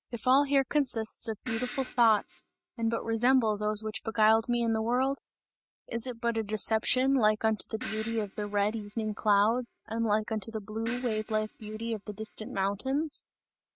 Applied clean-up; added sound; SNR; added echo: neural mask model RNNoise.